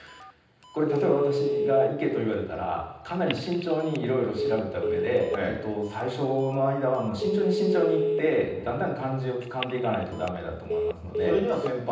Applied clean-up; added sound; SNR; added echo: none; Telephone; 4 dB; reverberation time 0.9 s.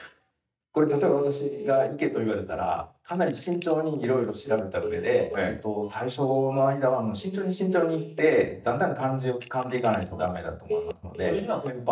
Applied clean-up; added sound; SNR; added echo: neural mask model DeepFilterNet 3.